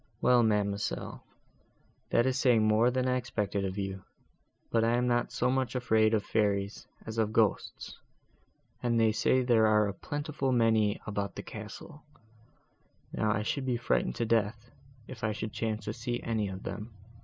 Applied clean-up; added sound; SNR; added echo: none; none; none; none.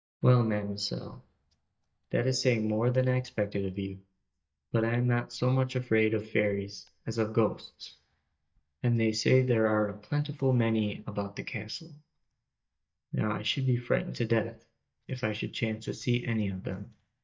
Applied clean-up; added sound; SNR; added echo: neural mask model DeepFilterNet 3.